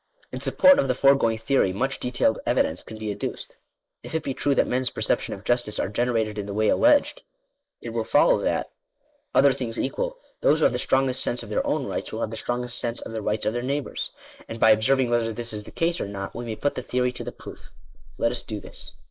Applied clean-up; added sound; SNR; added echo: neural mask model Resemble Enhance denoiser.